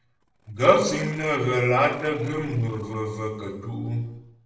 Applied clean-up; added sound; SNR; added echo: neural separator model SepFormer DNS4.